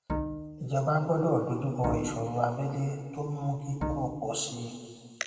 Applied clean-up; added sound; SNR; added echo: none; Bowed string instrument; 7 dB; reverberation time 2.0 s.